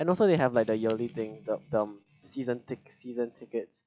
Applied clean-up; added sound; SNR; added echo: classical method log-MMSE.